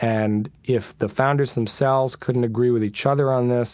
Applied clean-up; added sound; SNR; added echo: none; none; none; none.